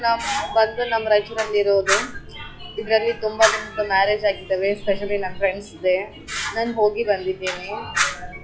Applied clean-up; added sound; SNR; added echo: classical method log-MMSE.